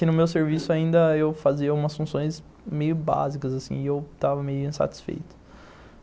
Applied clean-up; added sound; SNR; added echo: none; none; none; none.